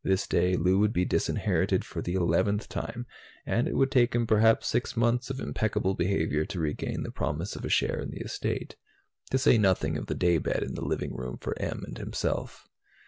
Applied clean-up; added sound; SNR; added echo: none; none; none; none.